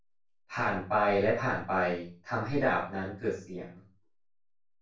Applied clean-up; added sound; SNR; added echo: none; none; none; reverberation time 0.3 s.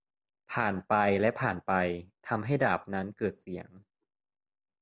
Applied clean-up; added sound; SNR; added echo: none; none; none; none.